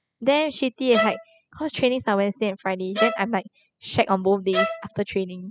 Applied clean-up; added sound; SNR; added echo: classical method spectral subtraction.